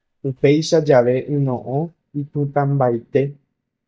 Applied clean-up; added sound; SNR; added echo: neural mask model DeepFilterNet 3.